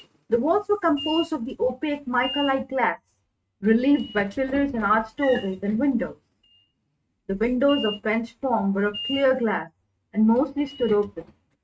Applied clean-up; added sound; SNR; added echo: neural mask model RNNoise.